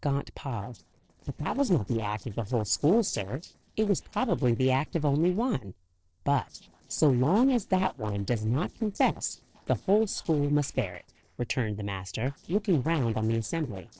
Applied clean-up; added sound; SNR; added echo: neural separator model SepFormer DNS4.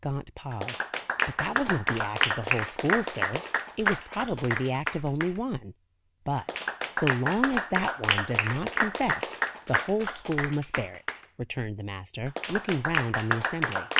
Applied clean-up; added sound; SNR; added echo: none; Applause / Clapping; 0 dB; none.